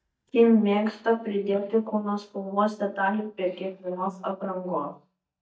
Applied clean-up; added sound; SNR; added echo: neural mask model DeepFilterNet 3.